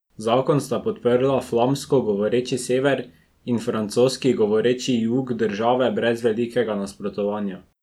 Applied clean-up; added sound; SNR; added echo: none; none; none; none.